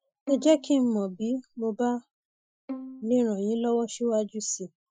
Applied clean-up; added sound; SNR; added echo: classical method Wiener filter.